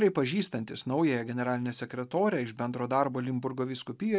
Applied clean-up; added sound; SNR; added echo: none; none; none; none.